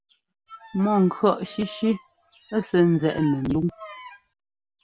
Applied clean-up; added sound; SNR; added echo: none; Bowed string instrument; 20 dB; none.